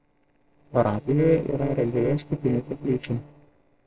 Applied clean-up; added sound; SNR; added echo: neural separator model SepFormer DNS4.